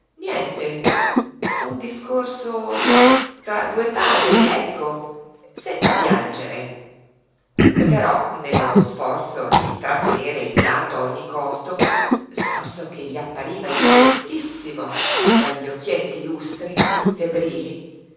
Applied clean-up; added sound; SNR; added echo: none; Cough; -5 dB; reverberation time 1.1 s.